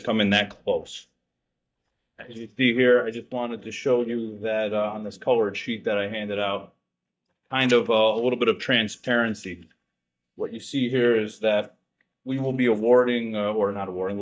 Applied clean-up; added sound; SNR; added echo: neural mask model DeepFilterNet 3.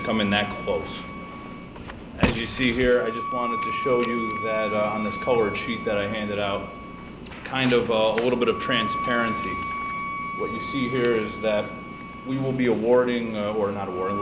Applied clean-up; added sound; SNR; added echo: none; Wind instrument, woodwind instrument; 8 dB; none.